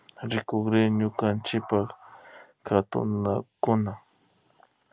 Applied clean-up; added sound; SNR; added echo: none; none; none; none.